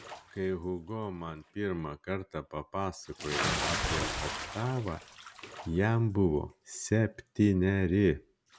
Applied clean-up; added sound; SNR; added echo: none; Bathtub (filling or washing) / Splash, splatter; 8 dB; none.